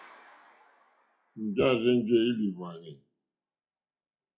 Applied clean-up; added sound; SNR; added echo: classical method WPE with log-MMSE.